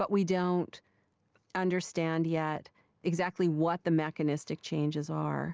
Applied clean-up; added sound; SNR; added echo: none; none; none; none.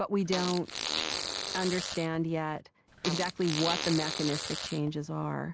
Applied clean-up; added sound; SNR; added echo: none; Fart; 4 dB; none.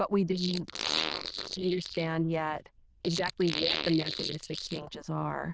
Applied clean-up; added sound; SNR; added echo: neural diffusion model UNIVERSE++.